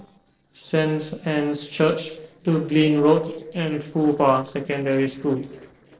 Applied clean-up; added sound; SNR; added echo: neural separator model SepFormer DNS4.